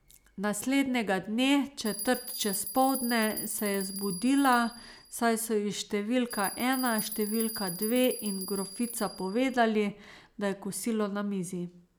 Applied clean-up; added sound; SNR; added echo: none; Bell; 10 dB; none.